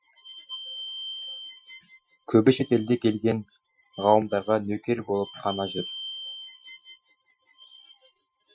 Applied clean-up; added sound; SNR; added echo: classical method Wiener filter.